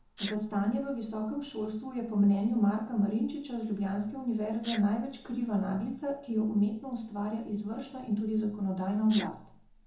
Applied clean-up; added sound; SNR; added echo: none; Sneeze; 20 dB; reverberation time 0.7 s.